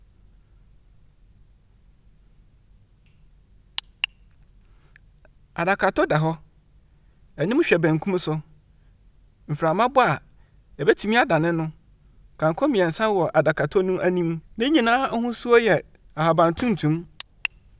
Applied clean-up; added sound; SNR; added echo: none; Drawer open or close; 20 dB; none.